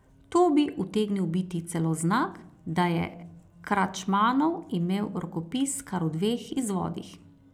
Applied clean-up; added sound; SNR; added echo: none; none; none; none.